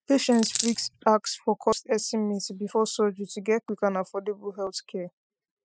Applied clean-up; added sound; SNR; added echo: classical method spectral subtraction.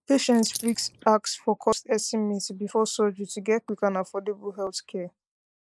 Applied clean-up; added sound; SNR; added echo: neural mask model Resemble Enhance denoiser.